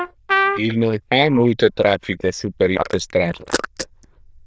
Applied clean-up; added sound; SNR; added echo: neural diffusion model UNIVERSE++.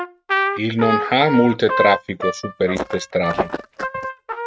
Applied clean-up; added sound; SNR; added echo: neural mask model RNNoise.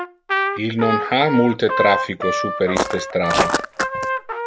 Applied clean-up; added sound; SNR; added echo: none; Walk, footsteps + Trumpet; 1 dB; none.